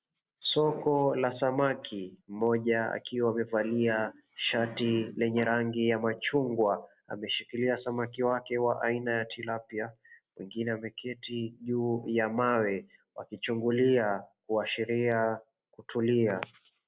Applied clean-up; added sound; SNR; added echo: none; none; none; none.